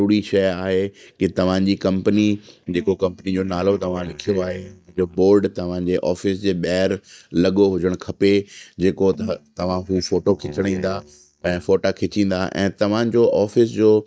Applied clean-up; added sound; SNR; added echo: neural mask model DeepFilterNet 3.